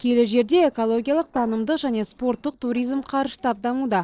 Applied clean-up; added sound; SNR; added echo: neural separator model SepFormer DNS4.